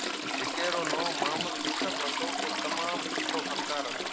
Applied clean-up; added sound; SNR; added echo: none; Trickle, dribble / Toilet flush; -4 dB; none.